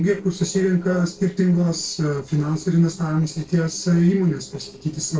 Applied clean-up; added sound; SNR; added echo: neural separator model SepFormer DNS4.